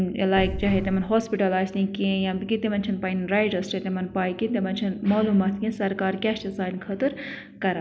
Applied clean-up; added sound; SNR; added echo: none; Explosion; 9 dB; none.